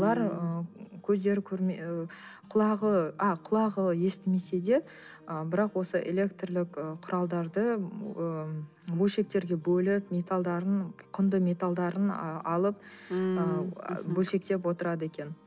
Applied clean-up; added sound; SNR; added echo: none; none; none; none.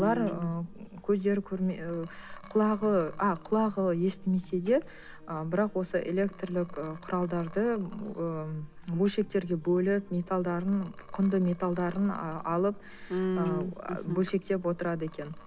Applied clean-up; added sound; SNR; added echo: none; Liquid; 17 dB; none.